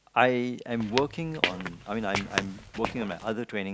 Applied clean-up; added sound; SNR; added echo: none; Squeak / Walk, footsteps; 4 dB; none.